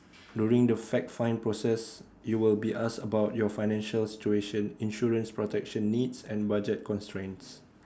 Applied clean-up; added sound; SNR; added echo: none; none; none; none.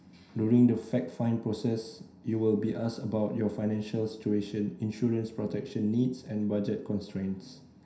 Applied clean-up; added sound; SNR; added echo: none; none; none; reverberation time 0.5 s.